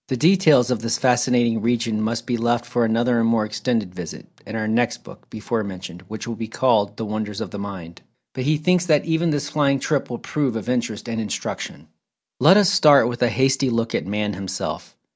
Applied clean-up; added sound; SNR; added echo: none; none; none; none.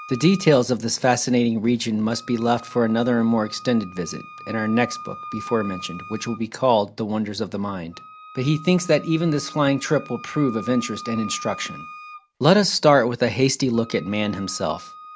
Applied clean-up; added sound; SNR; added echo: none; Wind instrument, woodwind instrument; 18 dB; none.